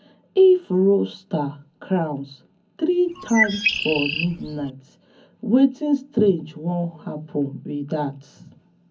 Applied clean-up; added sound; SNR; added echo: none; Bird; 3 dB; reverberation time 0.4 s.